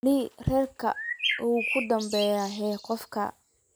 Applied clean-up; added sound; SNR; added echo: none; Bird; 5 dB; none.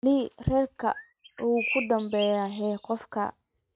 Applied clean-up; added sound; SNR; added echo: neural mask model RNNoise.